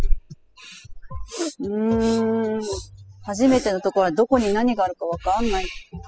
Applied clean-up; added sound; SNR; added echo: classical method spectral subtraction.